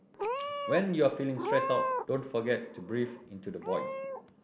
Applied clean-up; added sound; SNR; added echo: none; Meow / Purr; 4 dB; none.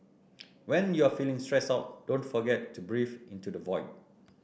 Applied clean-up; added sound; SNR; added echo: none; none; none; none.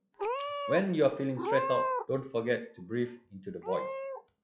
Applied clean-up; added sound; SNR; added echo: classical method log-MMSE.